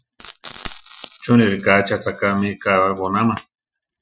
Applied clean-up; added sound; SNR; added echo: classical method Wiener filter.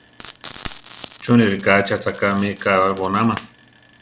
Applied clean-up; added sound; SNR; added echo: none; Frying (food); 20 dB; none.